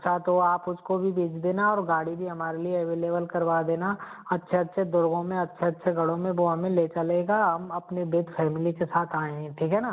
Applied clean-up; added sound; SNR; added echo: none; none; none; none.